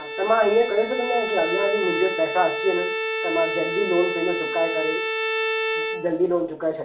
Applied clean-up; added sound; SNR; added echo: none; Bowed string instrument; 3 dB; reverberation time 0.3 s.